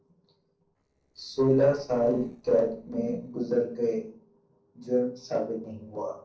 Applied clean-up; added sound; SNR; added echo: neural separator model SepFormer DNS4.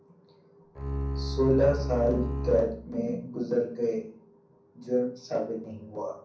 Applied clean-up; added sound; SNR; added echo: none; Bowed string instrument; 3 dB; reverberation time 0.6 s.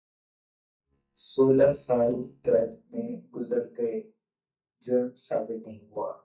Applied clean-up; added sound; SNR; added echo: neural mask model DeepFilterNet 3.